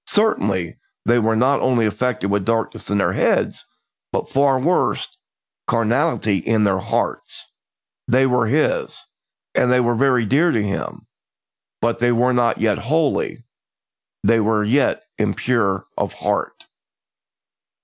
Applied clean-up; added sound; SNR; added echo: none; none; none; none.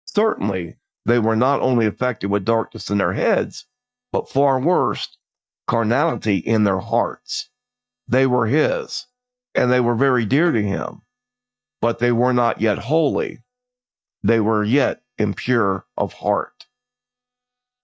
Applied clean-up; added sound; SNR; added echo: neural mask model DeepFilterNet 3.